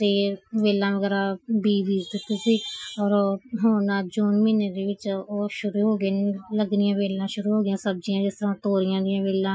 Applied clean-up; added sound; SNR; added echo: classical method Wiener filter.